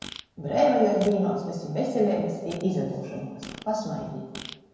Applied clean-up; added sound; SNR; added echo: none; Fart; 20 dB; reverberation time 1.2 s.